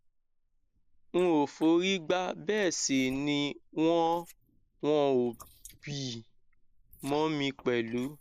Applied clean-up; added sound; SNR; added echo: neural mask model Resemble Enhance denoiser.